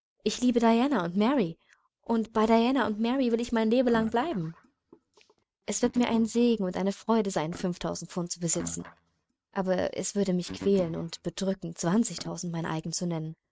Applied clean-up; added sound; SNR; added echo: neural mask model RNNoise.